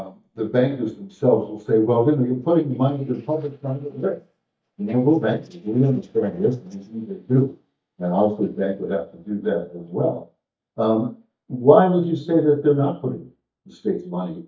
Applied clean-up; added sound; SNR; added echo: neural mask model DeepFilterNet 3.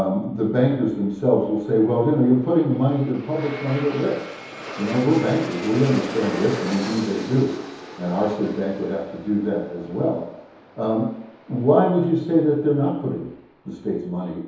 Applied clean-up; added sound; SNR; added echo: none; Aircraft; 15 dB; reverberation time 2.2 s.